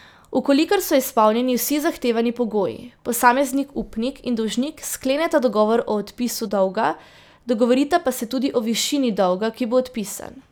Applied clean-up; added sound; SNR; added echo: none; none; none; none.